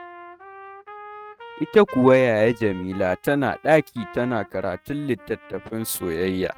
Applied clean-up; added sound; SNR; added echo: neural mask model RNNoise.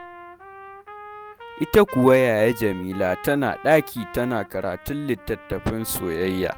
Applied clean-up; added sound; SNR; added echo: none; Trumpet; 17 dB; none.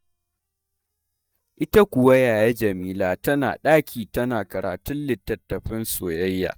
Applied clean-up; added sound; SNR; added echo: neural mask model DeepFilterNet 3.